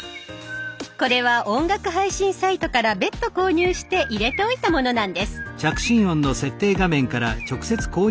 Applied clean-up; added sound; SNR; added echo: none; Chirp, tweet; 16 dB; none.